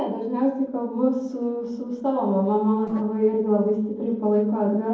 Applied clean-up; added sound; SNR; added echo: neural separator model SepFormer DNS4.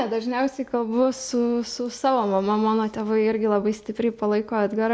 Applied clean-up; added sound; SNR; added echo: none; none; none; none.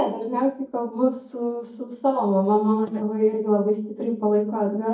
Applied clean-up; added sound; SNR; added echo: neural mask model DeepFilterNet 3.